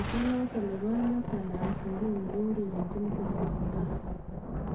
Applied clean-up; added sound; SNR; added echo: none; Thunder; 2 dB; reverberation time 0.3 s.